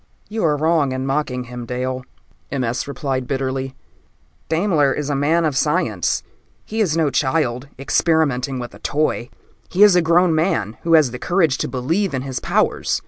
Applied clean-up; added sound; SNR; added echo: none; none; none; none.